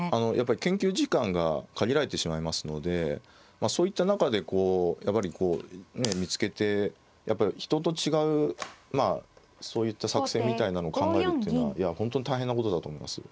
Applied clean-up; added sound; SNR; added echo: none; none; none; none.